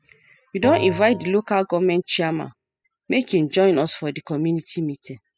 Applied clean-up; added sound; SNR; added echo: classical method spectral subtraction.